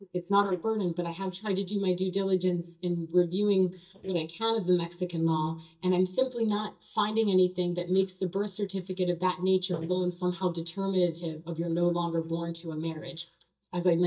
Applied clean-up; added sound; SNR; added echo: neural mask model DeepFilterNet 3.